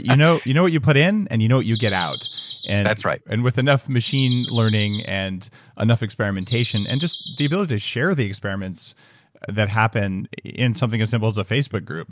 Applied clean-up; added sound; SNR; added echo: none; Bird vocalization, bird call, bird song; 12 dB; none.